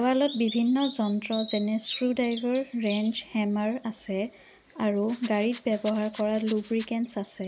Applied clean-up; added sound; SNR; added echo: none; Rattle + Bird vocalization, bird call, bird song; 14 dB; none.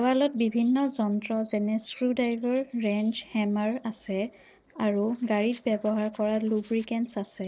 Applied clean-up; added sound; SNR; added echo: neural separator model SepFormer DNS4.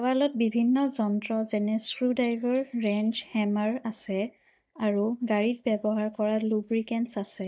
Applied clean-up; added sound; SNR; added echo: neural mask model DeepFilterNet 3.